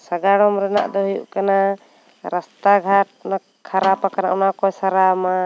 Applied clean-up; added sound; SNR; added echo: none; Snare drum; 19 dB; none.